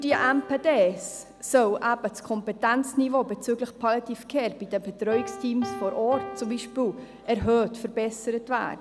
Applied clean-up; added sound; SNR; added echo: none; Piano; 17 dB; none.